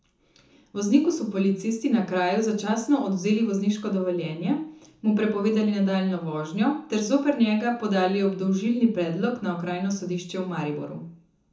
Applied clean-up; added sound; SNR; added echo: none; none; none; reverberation time 0.6 s.